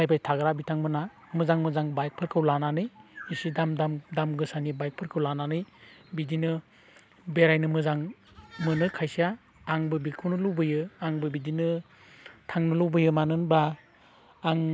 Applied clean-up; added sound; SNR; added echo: none; none; none; none.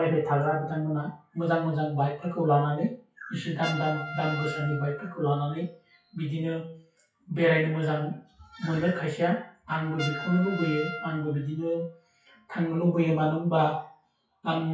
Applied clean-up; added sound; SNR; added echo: classical method WPE with log-MMSE.